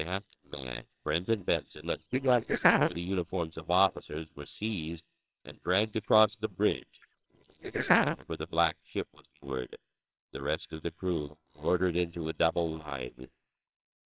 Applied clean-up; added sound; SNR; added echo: neural separator model SepFormer WHAMR!.